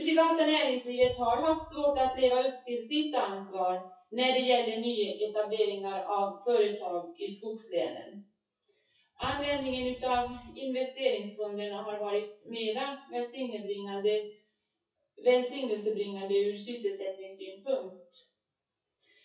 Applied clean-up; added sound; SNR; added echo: classical method WPE with log-MMSE.